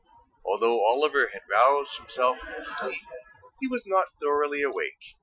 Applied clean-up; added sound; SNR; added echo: classical method Wiener filter.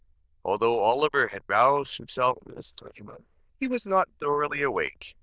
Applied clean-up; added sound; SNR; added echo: neural diffusion model UNIVERSE++.